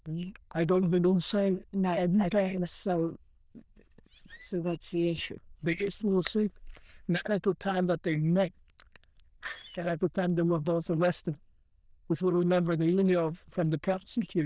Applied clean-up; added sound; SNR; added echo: neural diffusion model UNIVERSE++.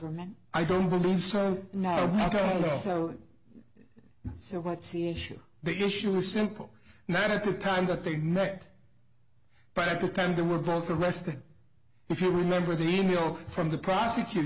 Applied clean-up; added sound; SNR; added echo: none; none; none; none.